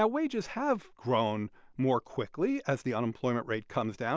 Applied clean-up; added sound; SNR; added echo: none; none; none; none.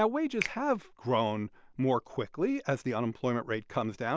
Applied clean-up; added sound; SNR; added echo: none; Finger snapping; 14 dB; none.